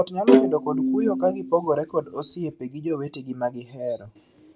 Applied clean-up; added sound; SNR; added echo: none; Bowed string instrument; -3 dB; none.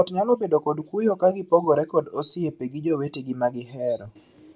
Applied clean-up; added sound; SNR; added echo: none; none; none; none.